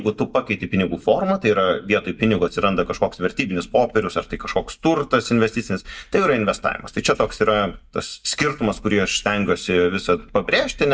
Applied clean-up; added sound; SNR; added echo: neural mask model DeepFilterNet 3.